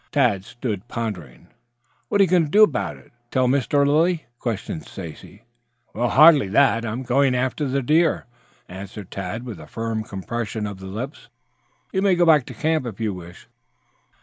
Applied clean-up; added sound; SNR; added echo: none; none; none; none.